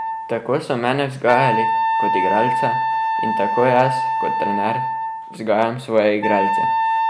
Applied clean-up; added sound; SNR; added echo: none; Wind instrument, woodwind instrument; 0 dB; none.